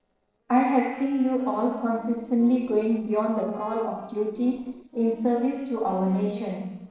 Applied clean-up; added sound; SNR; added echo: neural separator model SepFormer DNS4.